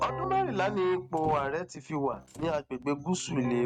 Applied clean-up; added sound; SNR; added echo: neural mask model RNNoise.